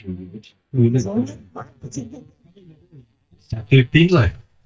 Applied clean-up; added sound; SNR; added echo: neural mask model DeepFilterNet 3.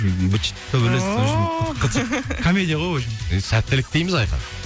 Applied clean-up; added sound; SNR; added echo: none; none; none; none.